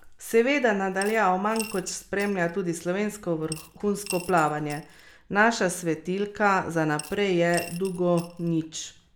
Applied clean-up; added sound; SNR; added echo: none; Coin (dropping) / Glass; 17 dB; none.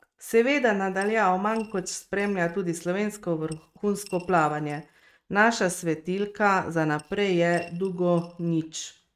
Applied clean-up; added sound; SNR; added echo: neural mask model RNNoise.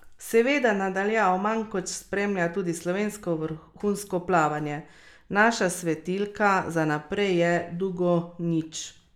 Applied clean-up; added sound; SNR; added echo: none; none; none; none.